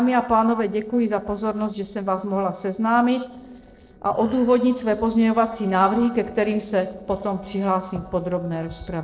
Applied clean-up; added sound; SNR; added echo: neural separator model SepFormer DNS4.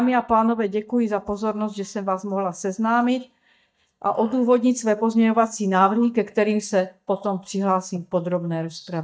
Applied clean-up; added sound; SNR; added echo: neural mask model DeepFilterNet 3.